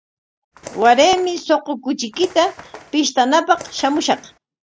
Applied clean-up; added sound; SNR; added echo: none; Bird; 20 dB; none.